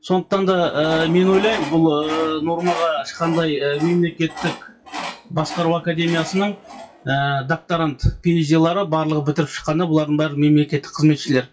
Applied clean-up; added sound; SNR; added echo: classical method WPE with log-MMSE.